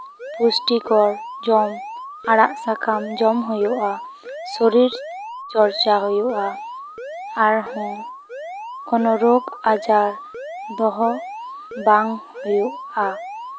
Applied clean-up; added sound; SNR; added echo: none; Alarm; 12 dB; none.